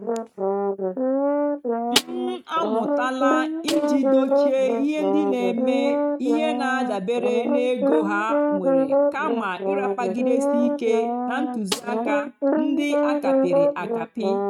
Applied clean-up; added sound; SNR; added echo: neural mask model RNNoise.